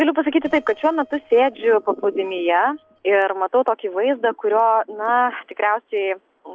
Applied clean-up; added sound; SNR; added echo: neural separator model SepFormer DNS4.